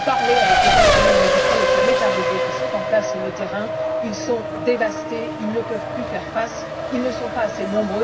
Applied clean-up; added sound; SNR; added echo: none; Race car, auto racing; -5 dB; reverberation time 0.4 s.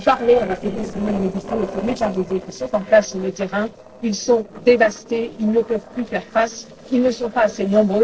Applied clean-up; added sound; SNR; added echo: neural separator model SepFormer DNS4.